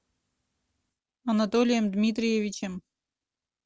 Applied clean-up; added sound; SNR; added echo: none; none; none; none.